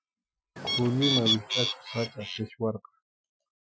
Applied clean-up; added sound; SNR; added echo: classical method Wiener filter.